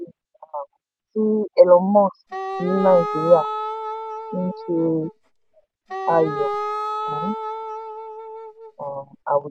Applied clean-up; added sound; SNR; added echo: none; Wind instrument, woodwind instrument; 7 dB; none.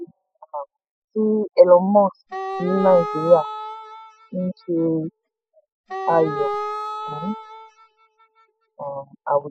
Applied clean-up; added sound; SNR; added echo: classical method spectral subtraction.